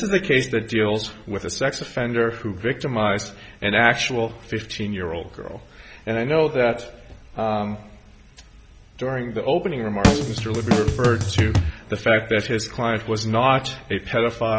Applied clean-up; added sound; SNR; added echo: none; Drum kit; -3 dB; none.